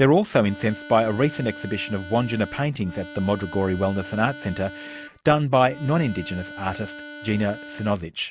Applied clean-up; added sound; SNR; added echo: none; Harmonica; 15 dB; none.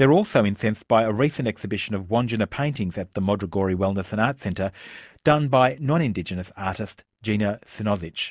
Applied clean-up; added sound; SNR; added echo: none; none; none; none.